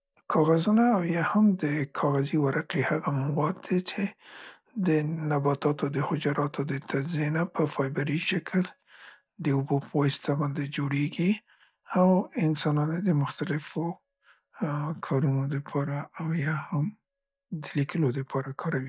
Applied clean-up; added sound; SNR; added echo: neural mask model DeepFilterNet 3.